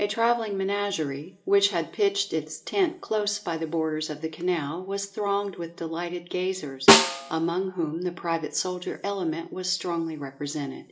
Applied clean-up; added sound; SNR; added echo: none; Snare drum; -3 dB; reverberation time 0.5 s.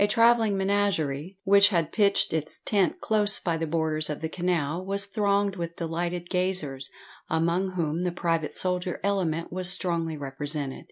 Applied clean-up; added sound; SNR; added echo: none; none; none; none.